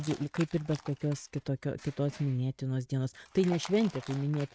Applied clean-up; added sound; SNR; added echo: neural mask model RNNoise.